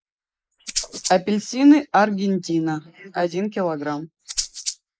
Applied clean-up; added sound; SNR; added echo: neural mask model Resemble Enhance denoiser.